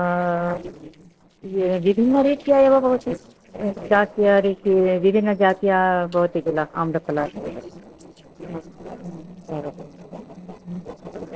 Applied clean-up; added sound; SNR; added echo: neural separator model SepFormer DNS4.